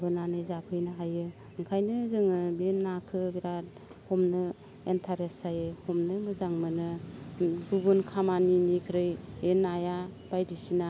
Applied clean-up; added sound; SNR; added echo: none; none; none; none.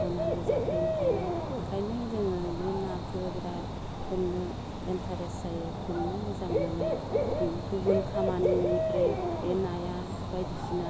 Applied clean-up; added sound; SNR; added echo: none; Bird / Dog; -2 dB; none.